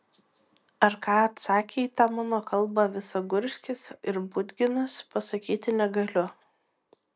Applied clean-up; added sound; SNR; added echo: none; none; none; none.